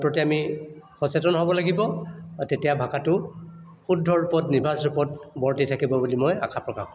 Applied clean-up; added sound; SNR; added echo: none; none; none; none.